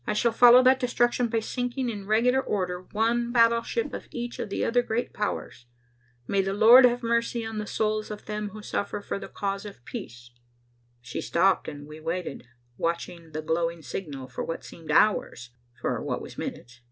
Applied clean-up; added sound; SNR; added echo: none; Whoosh, swoosh, swish; 19 dB; none.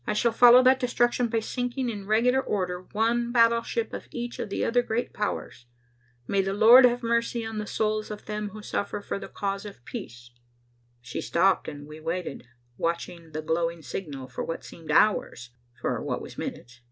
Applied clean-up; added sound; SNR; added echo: none; none; none; none.